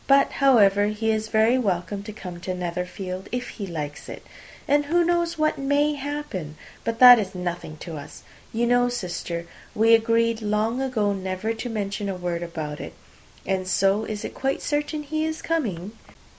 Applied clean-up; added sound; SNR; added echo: none; none; none; none.